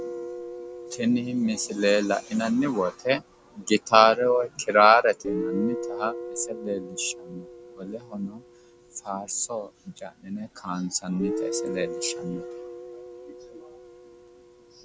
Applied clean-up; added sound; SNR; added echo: none; Guitar; 11 dB; none.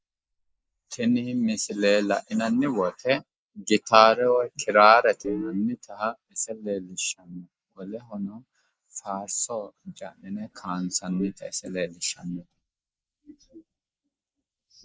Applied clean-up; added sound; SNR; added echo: neural mask model Resemble Enhance denoiser.